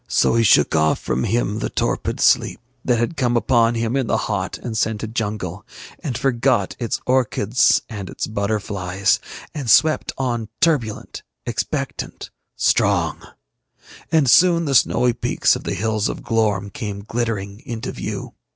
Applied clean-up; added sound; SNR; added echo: none; none; none; none.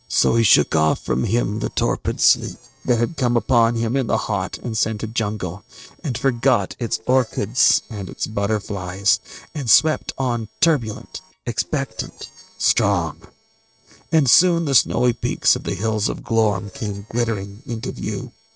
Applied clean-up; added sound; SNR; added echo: neural separator model SepFormer DNS4.